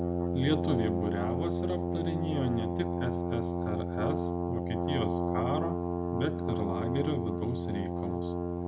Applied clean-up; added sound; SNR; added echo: none; Brass instrument; -3 dB; none.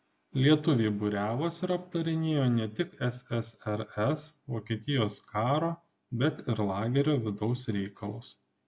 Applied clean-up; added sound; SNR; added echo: none; none; none; none.